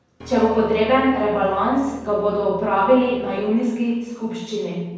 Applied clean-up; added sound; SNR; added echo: none; Piano; 19 dB; reverberation time 1.1 s.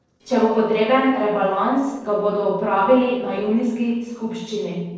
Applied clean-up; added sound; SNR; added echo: neural separator model SepFormer DNS4.